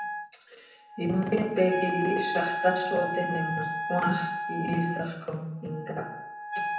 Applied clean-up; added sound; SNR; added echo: none; Wind instrument, woodwind instrument; 4 dB; reverberation time 0.7 s.